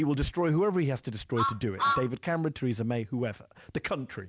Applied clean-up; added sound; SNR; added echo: none; Truck; 2 dB; none.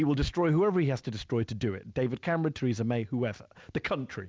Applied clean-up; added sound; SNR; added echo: none; none; none; none.